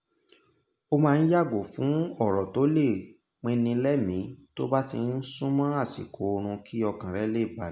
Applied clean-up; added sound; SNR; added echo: none; none; none; none.